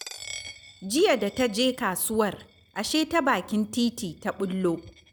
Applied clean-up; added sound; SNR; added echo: none; Coin (dropping); 20 dB; none.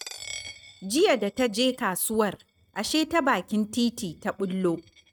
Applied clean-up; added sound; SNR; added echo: neural mask model RNNoise.